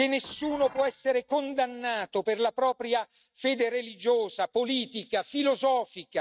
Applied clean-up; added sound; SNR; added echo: neural mask model RNNoise.